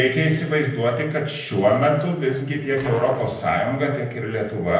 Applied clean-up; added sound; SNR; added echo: none; Fart; 15 dB; reverberation time 0.8 s.